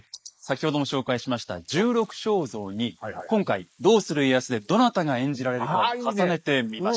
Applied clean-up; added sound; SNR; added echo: neural mask model Resemble Enhance denoiser.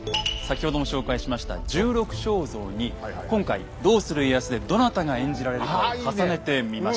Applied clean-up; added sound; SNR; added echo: none; Wind; 12 dB; none.